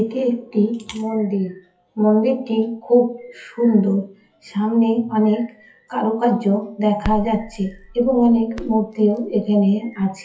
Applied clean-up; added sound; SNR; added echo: classical method WPE with log-MMSE.